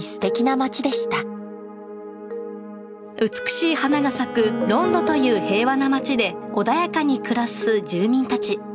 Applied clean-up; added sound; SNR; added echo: none; Wind instrument, woodwind instrument; 13 dB; none.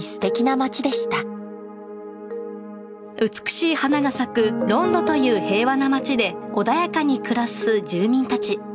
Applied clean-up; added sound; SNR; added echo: none; none; none; none.